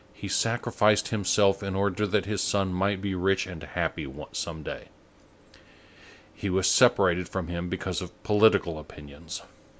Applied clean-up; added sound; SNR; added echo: none; none; none; none.